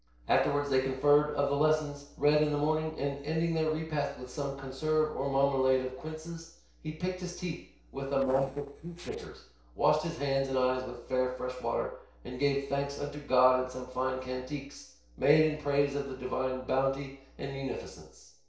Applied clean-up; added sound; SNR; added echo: neural separator model SepFormer DNS4.